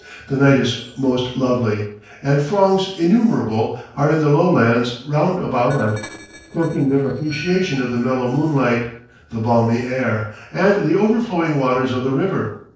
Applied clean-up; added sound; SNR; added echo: neural separator model SepFormer DNS4.